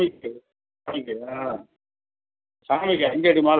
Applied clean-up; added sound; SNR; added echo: none; none; none; none.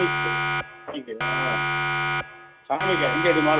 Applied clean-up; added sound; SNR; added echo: none; Siren; -2 dB; none.